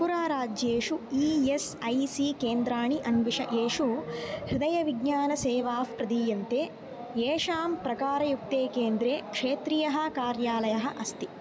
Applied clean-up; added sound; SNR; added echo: none; none; none; none.